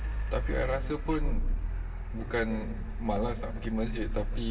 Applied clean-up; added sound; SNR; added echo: none; Car; -2 dB; reverberation time 1.3 s.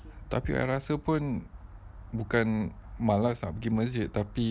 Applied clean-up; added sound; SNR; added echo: none; none; none; none.